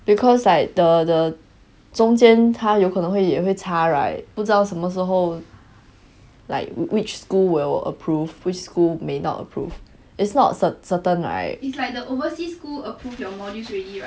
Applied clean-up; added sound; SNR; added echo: none; none; none; none.